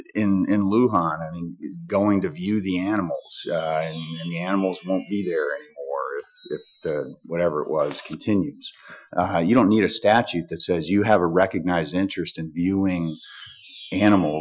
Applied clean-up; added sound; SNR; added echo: classical method Wiener filter.